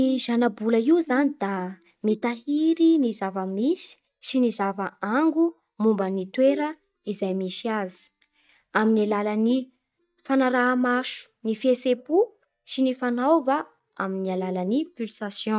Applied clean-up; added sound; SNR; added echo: neural mask model DeepFilterNet 3.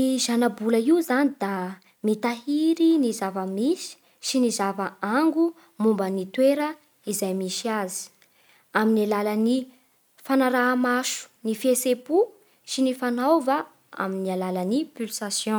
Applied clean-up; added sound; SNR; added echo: none; none; none; none.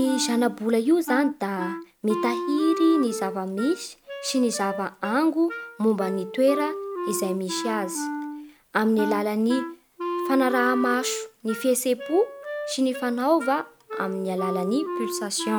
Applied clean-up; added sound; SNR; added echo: none; Wind instrument, woodwind instrument; 8 dB; none.